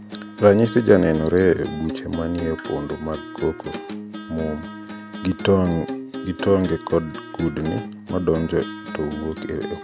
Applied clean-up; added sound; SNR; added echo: none; Acoustic guitar; 11 dB; none.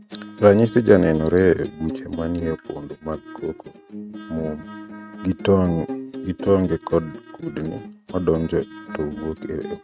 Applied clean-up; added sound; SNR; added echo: neural mask model RNNoise.